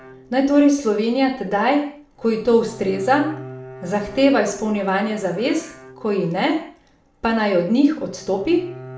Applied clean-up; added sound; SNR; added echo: none; Bowed string instrument; 19 dB; reverberation time 0.5 s.